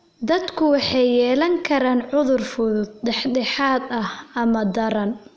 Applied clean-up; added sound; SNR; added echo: none; none; none; none.